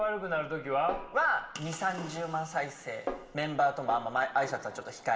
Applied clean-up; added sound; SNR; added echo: none; Snare drum; 13 dB; reverberation time 2.3 s.